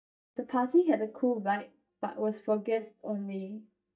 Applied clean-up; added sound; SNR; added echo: neural mask model DeepFilterNet 3.